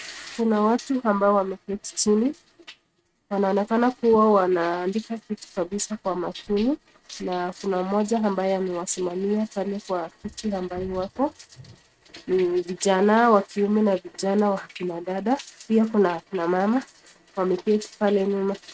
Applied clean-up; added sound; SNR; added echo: neural mask model RNNoise.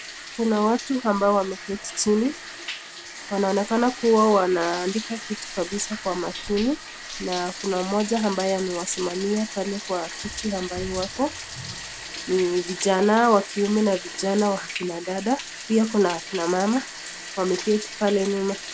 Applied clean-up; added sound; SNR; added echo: none; Bathtub (filling or washing); 12 dB; none.